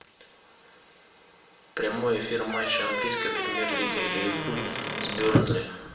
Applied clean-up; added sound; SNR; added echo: none; Squeak / Wood; -3 dB; reverberation time 0.8 s.